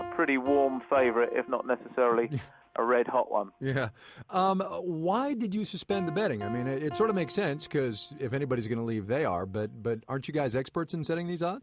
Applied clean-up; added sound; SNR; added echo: none; Piano; 17 dB; none.